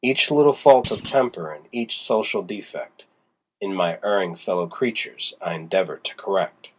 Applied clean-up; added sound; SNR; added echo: none; Thump, thud; 14 dB; none.